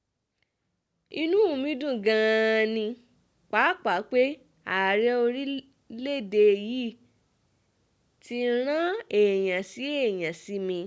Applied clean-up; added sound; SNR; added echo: none; none; none; none.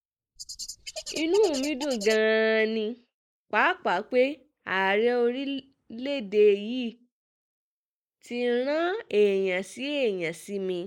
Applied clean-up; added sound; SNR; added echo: neural mask model Resemble Enhance denoiser.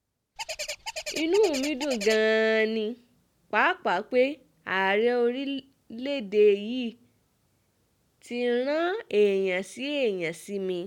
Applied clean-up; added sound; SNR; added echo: none; Bird; 9 dB; none.